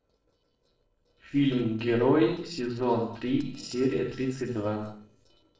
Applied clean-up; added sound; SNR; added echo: neural separator model SepFormer DNS4.